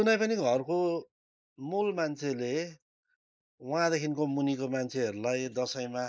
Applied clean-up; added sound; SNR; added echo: neural mask model Resemble Enhance denoiser.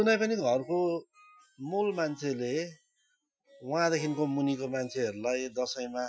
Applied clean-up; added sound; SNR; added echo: classical method Wiener filter.